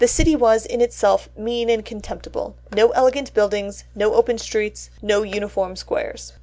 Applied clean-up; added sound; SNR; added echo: none; none; none; none.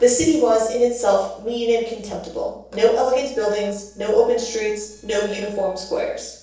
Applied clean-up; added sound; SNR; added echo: neural separator model SepFormer DNS4.